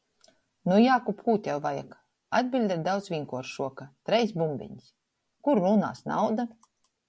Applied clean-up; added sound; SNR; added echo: none; none; none; none.